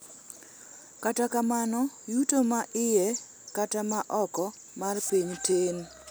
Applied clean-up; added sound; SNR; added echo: none; none; none; none.